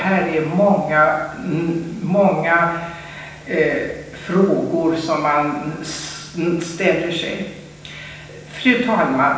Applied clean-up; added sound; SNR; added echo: none; none; none; reverberation time 0.9 s.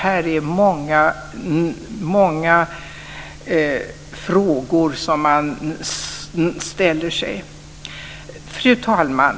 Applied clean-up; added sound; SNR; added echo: none; none; none; none.